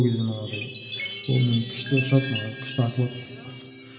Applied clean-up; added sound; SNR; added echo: none; Chime; 8 dB; reverberation time 2.3 s.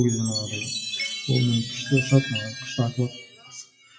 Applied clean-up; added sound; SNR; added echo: classical method WPE with log-MMSE.